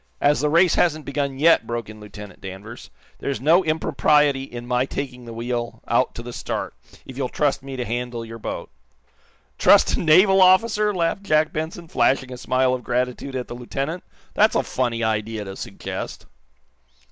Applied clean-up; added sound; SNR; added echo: none; none; none; none.